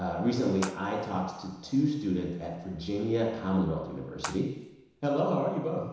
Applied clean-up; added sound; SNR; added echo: none; Water / Splash, splatter; 15 dB; reverberation time 1.0 s.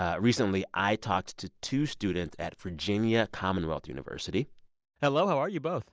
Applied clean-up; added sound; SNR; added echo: none; none; none; none.